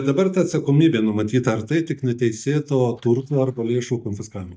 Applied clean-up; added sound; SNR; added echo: neural mask model DeepFilterNet 3.